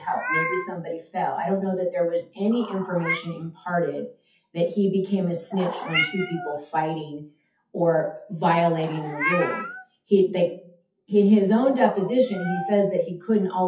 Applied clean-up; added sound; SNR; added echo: classical method WPE with log-MMSE.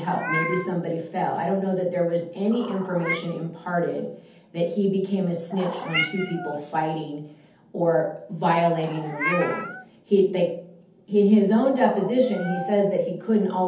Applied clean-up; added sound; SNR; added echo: none; Meow; 11 dB; reverberation time 0.6 s.